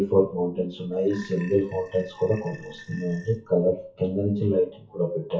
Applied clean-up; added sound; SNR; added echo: classical method WPE with log-MMSE.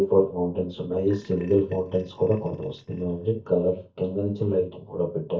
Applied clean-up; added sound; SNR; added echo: neural mask model DeepFilterNet 3.